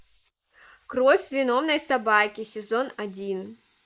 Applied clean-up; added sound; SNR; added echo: neural mask model Resemble Enhance denoiser.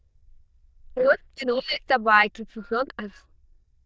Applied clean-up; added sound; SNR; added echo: neural diffusion model UNIVERSE++.